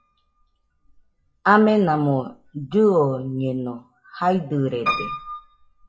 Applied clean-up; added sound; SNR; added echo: classical method WPE with log-MMSE.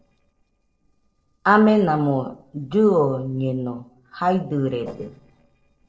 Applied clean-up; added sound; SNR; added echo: neural separator model SepFormer DNS4.